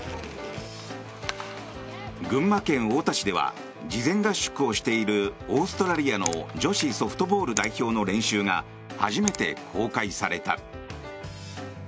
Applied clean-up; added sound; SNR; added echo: none; Finger snapping; 12 dB; none.